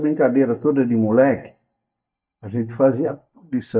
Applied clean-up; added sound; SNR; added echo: neural mask model DeepFilterNet 3.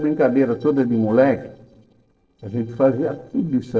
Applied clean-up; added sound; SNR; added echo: neural separator model SepFormer DNS4.